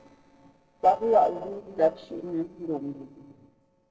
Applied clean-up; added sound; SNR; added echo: neural separator model SepFormer DNS4.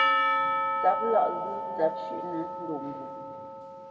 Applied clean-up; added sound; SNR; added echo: none; Percussion; -2 dB; reverberation time 1.6 s.